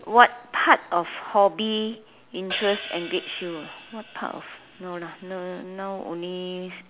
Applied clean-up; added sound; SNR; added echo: none; Hi-hat; 13 dB; none.